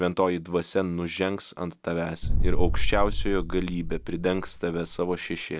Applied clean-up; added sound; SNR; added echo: none; Boom; -3 dB; none.